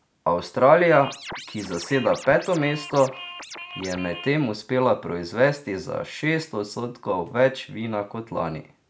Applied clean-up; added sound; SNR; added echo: none; Scratching (performance technique); 14 dB; none.